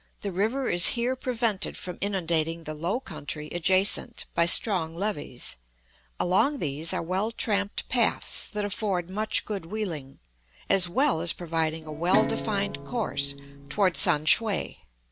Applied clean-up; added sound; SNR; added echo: none; Guitar; 7 dB; none.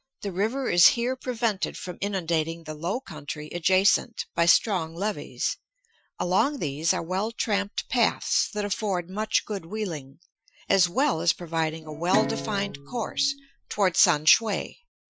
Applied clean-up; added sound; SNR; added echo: classical method Wiener filter.